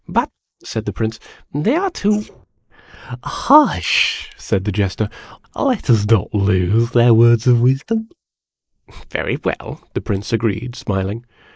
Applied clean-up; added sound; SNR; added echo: neural mask model Resemble Enhance denoiser.